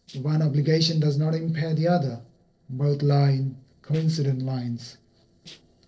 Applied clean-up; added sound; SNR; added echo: neural separator model SepFormer DNS4.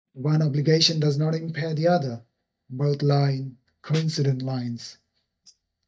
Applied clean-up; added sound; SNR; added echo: neural mask model DeepFilterNet 3.